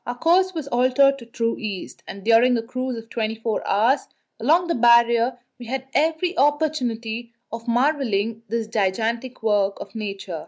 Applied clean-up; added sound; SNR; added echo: none; none; none; none.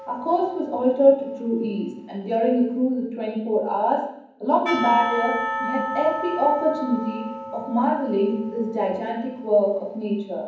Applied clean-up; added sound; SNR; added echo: none; Church bell / Percussion; 10 dB; reverberation time 1.2 s.